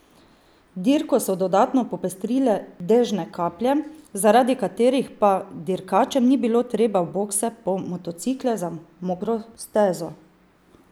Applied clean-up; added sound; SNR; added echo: none; none; none; none.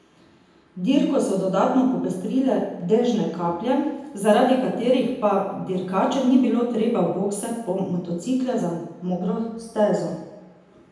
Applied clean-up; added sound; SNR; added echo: none; none; none; reverberation time 0.9 s.